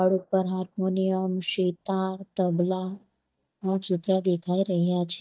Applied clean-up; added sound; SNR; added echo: neural mask model DeepFilterNet 3.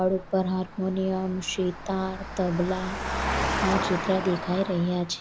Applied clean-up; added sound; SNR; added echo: none; Engine; 5 dB; none.